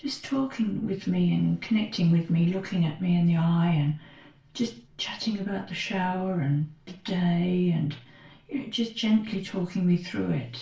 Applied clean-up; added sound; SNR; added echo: none; none; none; reverberation time 0.3 s.